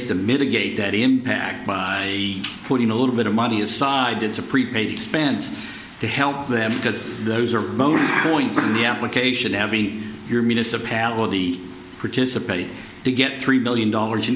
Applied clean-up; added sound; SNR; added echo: none; none; none; none.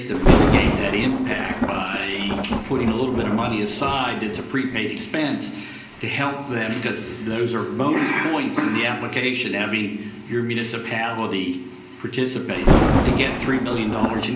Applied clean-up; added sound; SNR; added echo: none; Thunder; 1 dB; reverberation time 0.5 s.